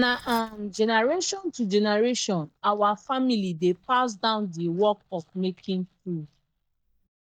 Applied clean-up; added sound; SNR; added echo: neural mask model DeepFilterNet 3.